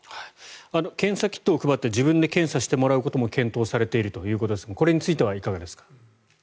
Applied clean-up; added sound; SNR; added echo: none; none; none; none.